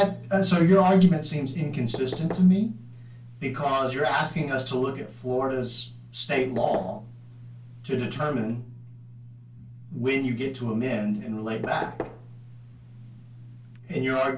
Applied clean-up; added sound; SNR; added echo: none; Knock / Wood; 17 dB; reverberation time 0.1 s.